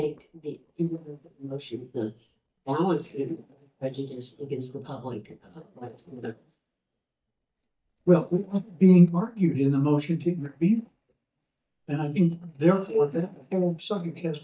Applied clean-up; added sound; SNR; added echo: neural mask model DeepFilterNet 3.